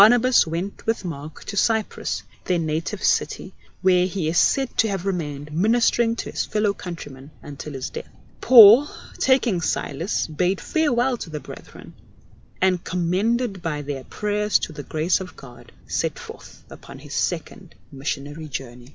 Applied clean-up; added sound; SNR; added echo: none; Thunder; 20 dB; none.